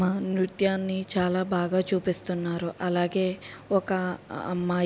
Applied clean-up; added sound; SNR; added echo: none; none; none; none.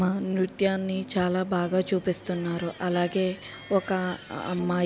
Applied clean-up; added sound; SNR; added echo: none; Screech + Plucked string instrument; 18 dB; none.